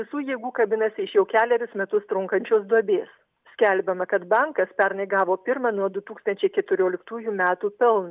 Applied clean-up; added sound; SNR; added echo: none; none; none; none.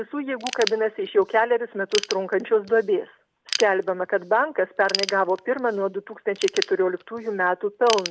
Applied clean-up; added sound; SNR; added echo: none; Ratchet, pawl / Tools; 12 dB; none.